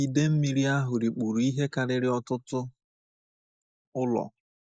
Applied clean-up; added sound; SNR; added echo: neural mask model Resemble Enhance denoiser.